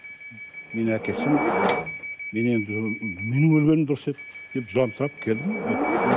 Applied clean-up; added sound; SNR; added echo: none; Subway, metro, underground / Door; 3 dB; none.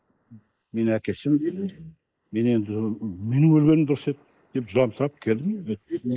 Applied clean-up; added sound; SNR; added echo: neural mask model Resemble Enhance denoiser.